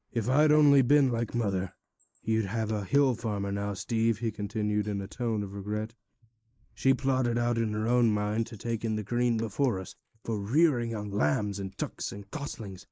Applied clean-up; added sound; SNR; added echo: neural mask model Resemble Enhance denoiser.